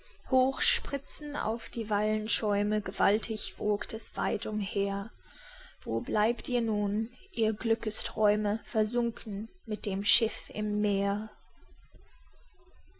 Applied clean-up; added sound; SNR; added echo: none; none; none; none.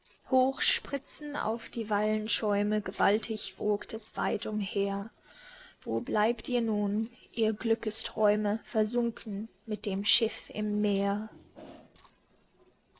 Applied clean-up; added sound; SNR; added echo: neural separator model SepFormer DNS4.